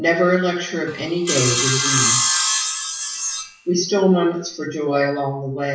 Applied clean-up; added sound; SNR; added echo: classical method WPE with log-MMSE.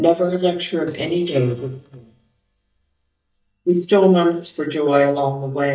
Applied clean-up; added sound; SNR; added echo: neural mask model DeepFilterNet 3.